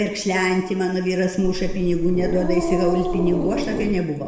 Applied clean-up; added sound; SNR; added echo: none; Growling; 2 dB; reverberation time 1.0 s.